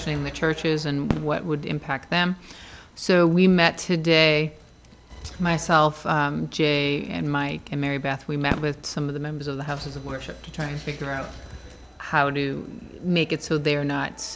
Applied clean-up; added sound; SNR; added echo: none; Fireworks; 13 dB; none.